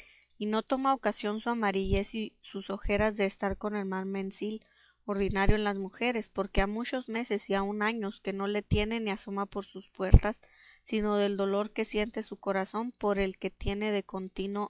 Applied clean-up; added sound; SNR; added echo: classical method log-MMSE.